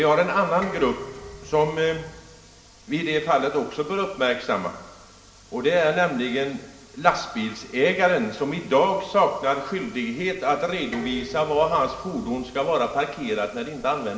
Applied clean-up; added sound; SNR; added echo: none; Dishes, pots, and pans; 17 dB; reverberation time 0.8 s.